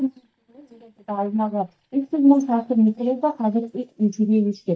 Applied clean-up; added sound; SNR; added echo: neural mask model DeepFilterNet 3.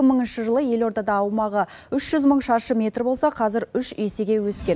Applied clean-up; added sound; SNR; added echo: none; none; none; none.